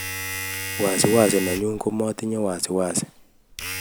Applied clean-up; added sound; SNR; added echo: none; Domestic sounds, home sounds; 9 dB; none.